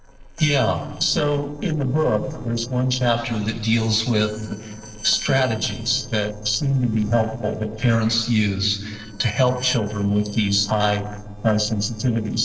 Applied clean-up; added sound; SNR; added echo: neural separator model SepFormer DNS4.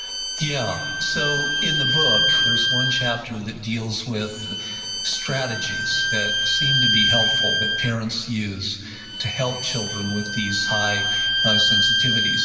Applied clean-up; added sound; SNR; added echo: none; Bowed string instrument; -4 dB; reverberation time 2.6 s.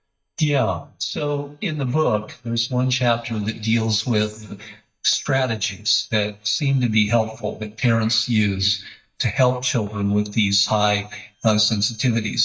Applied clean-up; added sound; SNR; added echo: neural mask model DeepFilterNet 3.